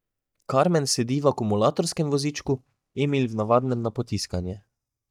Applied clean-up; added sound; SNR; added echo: neural mask model DeepFilterNet 3.